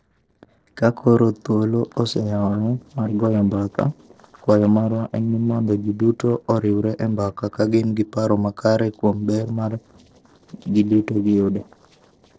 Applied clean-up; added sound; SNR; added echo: neural separator model SepFormer DNS4.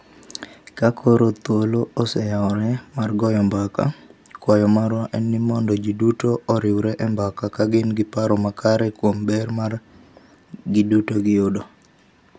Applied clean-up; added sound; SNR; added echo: none; none; none; none.